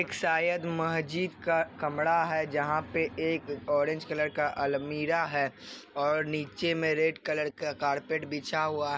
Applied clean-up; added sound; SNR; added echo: none; none; none; none.